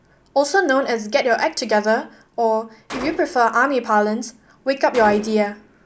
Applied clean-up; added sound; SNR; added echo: none; Gunshot, gunfire; 19 dB; none.